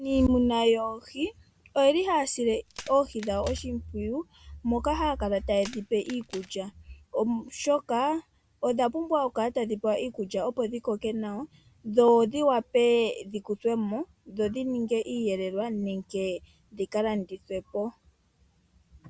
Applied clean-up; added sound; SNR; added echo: none; Crack; 20 dB; none.